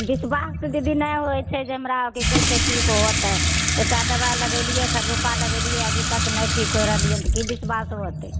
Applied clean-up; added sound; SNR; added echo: none; Sink (filling or washing) / Water tap, faucet; -4 dB; none.